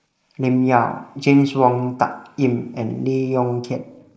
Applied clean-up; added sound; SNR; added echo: neural mask model Resemble Enhance denoiser.